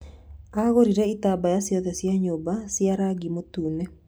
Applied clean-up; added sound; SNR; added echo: none; none; none; none.